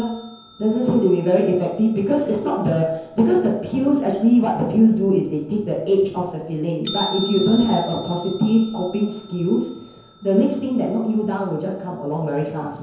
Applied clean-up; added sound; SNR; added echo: none; Bell; 19 dB; reverberation time 0.9 s.